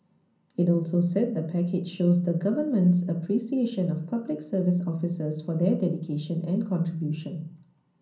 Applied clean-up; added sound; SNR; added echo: none; none; none; reverberation time 0.6 s.